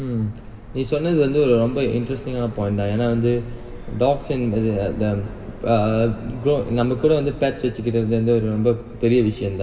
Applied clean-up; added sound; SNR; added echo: none; Subway, metro, underground; 15 dB; reverberation time 2.0 s.